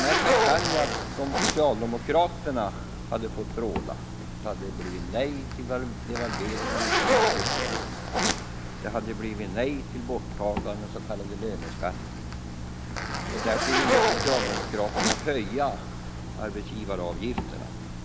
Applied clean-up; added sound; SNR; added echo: none; Zipper (clothing); -2 dB; none.